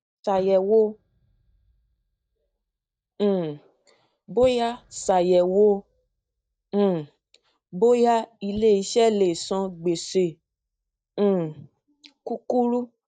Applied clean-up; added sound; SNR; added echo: neural mask model DeepFilterNet 3.